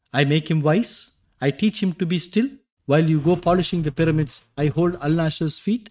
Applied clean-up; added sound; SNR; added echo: neural mask model RNNoise.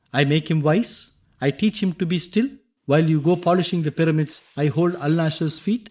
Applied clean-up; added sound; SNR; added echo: neural mask model Resemble Enhance denoiser.